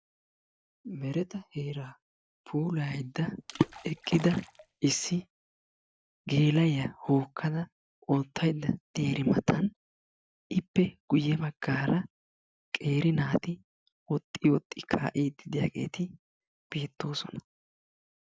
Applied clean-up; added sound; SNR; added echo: none; Water / Splash, splatter; 4 dB; none.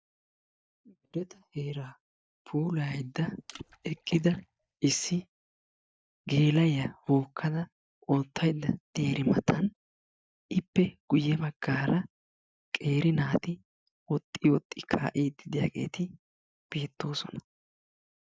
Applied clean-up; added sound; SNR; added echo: neural mask model DeepFilterNet 3.